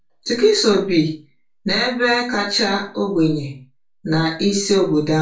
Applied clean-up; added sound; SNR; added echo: none; none; none; reverberation time 0.3 s.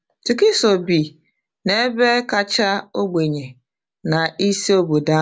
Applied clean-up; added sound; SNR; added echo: none; none; none; none.